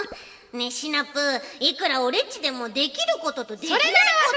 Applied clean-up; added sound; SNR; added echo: none; none; none; reverberation time 1.3 s.